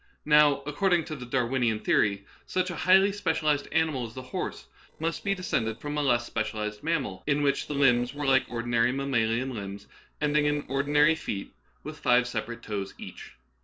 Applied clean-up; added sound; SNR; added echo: neural separator model SepFormer DNS4.